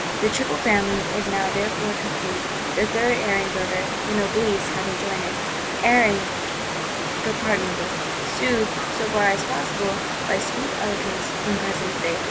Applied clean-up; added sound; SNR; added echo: none; Stream / Liquid; 0 dB; none.